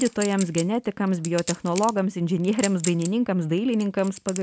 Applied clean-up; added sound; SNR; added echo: none; Chink, clink; 13 dB; none.